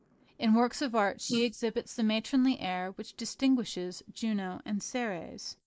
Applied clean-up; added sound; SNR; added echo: neural mask model Resemble Enhance denoiser.